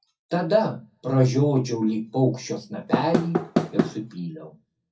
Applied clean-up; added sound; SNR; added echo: none; Knock / Wood; 0 dB; reverberation time 0.3 s.